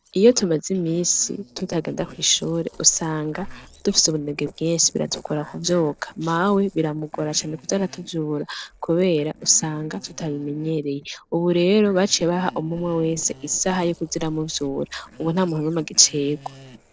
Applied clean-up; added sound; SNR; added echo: neural separator model SepFormer DNS4.